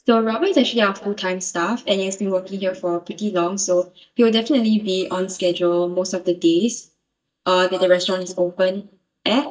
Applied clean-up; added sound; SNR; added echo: neural mask model DeepFilterNet 3.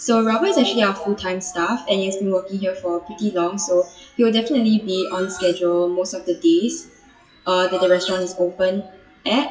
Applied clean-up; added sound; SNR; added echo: classical method WPE with log-MMSE.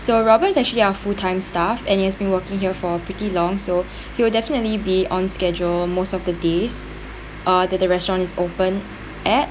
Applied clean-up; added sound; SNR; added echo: none; none; none; none.